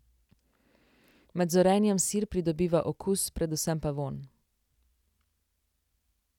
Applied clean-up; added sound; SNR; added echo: none; none; none; none.